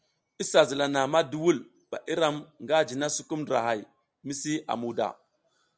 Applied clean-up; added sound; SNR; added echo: none; none; none; none.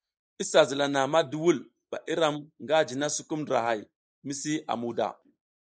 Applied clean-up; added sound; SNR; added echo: neural mask model Resemble Enhance denoiser.